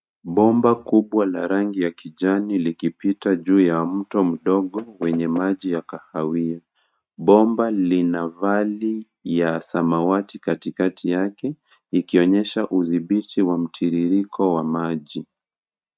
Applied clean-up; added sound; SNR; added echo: neural mask model RNNoise.